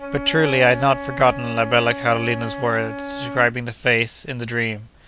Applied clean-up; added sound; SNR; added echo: none; Wind instrument, woodwind instrument; 11 dB; none.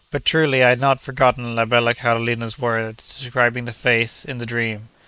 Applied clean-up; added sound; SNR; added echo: neural mask model Resemble Enhance denoiser.